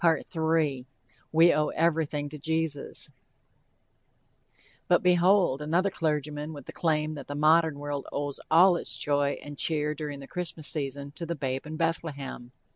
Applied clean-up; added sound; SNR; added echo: none; none; none; none.